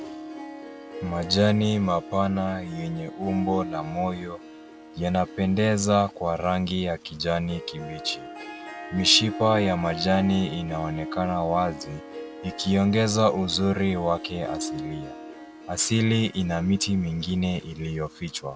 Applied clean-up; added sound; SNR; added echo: none; Harp; 12 dB; none.